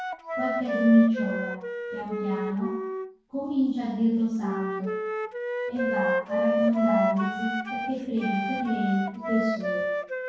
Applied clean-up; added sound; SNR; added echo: none; Wind instrument, woodwind instrument; 3 dB; reverberation time 0.6 s.